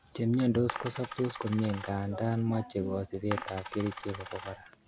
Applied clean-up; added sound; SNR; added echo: none; Coin (dropping); 11 dB; none.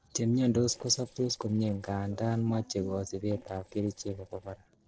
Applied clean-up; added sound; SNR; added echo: neural separator model SepFormer DNS4.